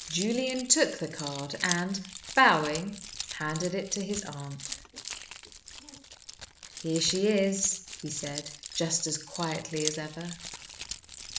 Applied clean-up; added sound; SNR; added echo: none; Keys jangling; 10 dB; none.